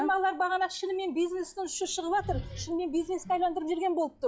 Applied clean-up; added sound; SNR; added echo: classical method log-MMSE.